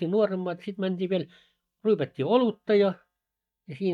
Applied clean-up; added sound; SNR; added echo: neural mask model DeepFilterNet 3.